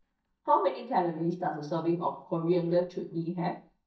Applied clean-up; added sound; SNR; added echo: neural mask model DeepFilterNet 3.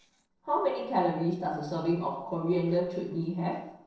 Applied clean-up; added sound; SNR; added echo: neural separator model SepFormer DNS4.